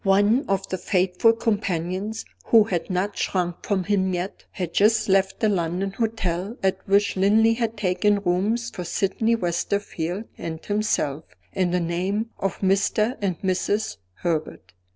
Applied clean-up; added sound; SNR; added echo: none; none; none; none.